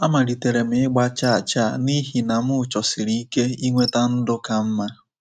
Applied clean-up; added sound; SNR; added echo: neural mask model RNNoise.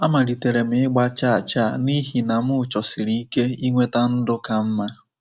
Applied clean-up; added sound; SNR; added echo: none; none; none; none.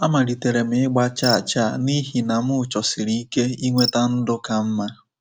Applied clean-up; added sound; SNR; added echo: none; Cricket; 14 dB; none.